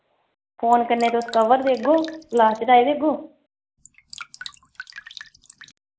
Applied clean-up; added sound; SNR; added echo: none; Drip; 19 dB; none.